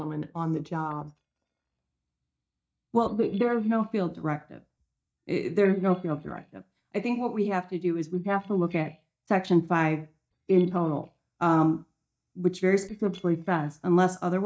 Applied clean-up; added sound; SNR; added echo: neural mask model DeepFilterNet 3.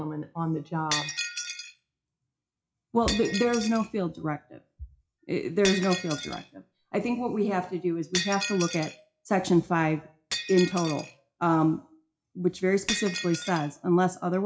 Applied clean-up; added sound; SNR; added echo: classical method WPE with log-MMSE.